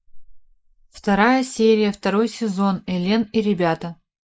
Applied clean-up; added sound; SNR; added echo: neural mask model Resemble Enhance denoiser.